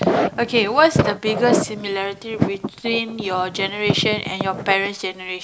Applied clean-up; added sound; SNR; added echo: none; none; none; none.